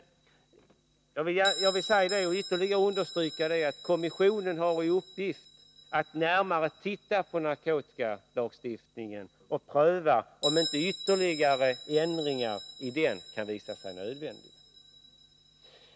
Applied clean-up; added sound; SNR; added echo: none; Bell; 12 dB; none.